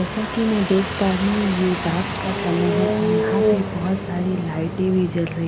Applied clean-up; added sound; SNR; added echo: none; Engine starting; 2 dB; none.